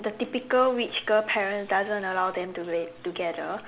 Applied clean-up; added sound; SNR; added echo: none; none; none; none.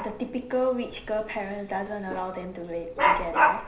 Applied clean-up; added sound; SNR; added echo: none; Dog; -2 dB; reverberation time 0.5 s.